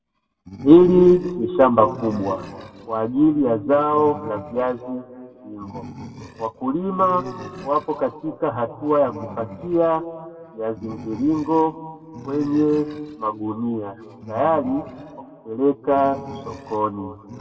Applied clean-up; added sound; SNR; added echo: none; Animal; 19 dB; reverberation time 1.8 s.